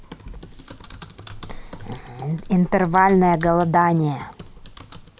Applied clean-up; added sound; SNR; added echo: none; Typing; 15 dB; none.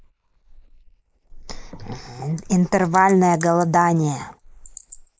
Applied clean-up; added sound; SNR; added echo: neural mask model Resemble Enhance denoiser.